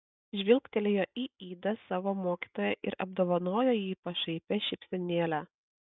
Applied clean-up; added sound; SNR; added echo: none; none; none; none.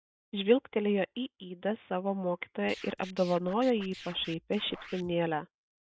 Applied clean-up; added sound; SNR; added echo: none; Scratching (performance technique); 17 dB; none.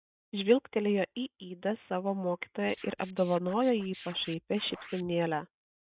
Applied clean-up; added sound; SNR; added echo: neural mask model RNNoise.